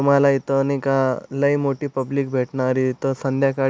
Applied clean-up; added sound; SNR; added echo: none; none; none; none.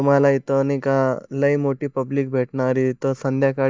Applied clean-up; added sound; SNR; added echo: neural mask model DeepFilterNet 3.